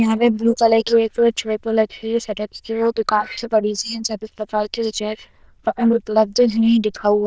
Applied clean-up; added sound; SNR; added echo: neural diffusion model UNIVERSE++.